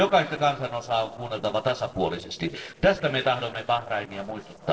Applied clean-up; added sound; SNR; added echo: neural separator model SepFormer DNS4.